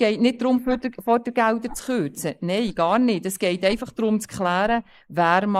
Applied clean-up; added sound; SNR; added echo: neural mask model Resemble Enhance denoiser.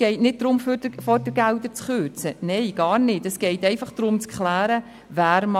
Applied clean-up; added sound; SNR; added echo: none; none; none; none.